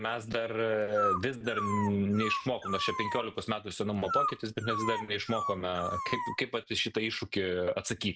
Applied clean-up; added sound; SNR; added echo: none; Dog; 3 dB; none.